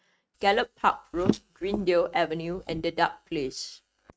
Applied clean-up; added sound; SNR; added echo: neural mask model RNNoise.